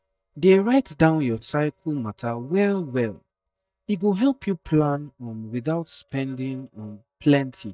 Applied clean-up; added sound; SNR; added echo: neural mask model DeepFilterNet 3.